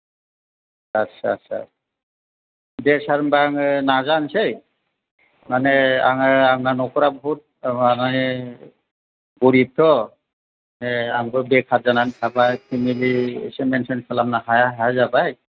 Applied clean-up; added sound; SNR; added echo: neural mask model RNNoise.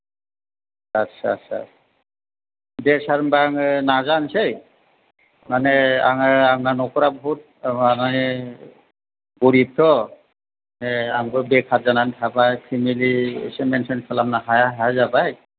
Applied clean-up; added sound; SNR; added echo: none; none; none; none.